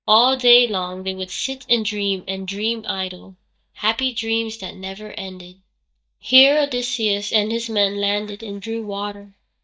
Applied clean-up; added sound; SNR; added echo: neural mask model DeepFilterNet 3.